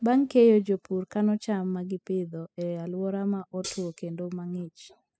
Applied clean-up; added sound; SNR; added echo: classical method spectral subtraction.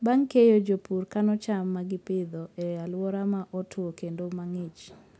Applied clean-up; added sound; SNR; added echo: none; none; none; none.